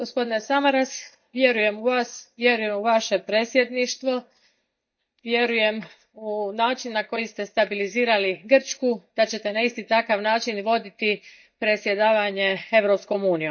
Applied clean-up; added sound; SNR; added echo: neural mask model DeepFilterNet 3.